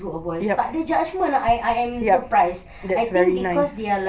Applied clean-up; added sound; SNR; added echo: none; none; none; none.